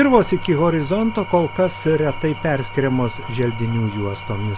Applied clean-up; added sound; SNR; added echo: none; Engine / Tools; 14 dB; none.